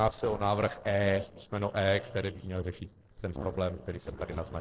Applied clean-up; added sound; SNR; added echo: neural separator model SepFormer DNS4.